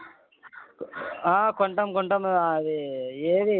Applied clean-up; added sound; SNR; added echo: none; none; none; none.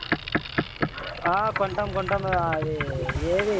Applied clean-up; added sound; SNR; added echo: none; Boat, Water vehicle; 2 dB; none.